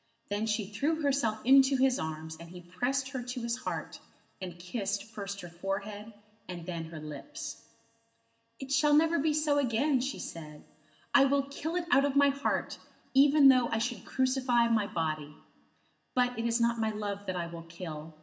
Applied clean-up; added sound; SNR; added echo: none; none; none; reverberation time 0.7 s.